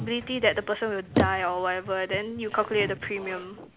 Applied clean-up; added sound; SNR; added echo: none; Bicycle; 7 dB; none.